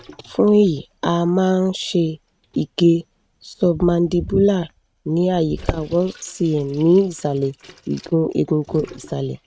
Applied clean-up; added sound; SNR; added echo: neural mask model RNNoise.